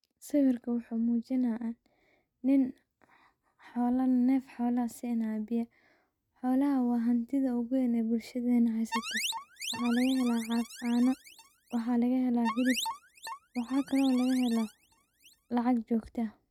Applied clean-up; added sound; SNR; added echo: neural mask model RNNoise.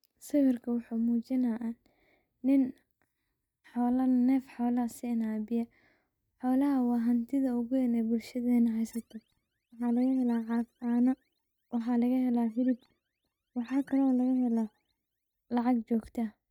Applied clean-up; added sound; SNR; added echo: neural mask model DeepFilterNet 3.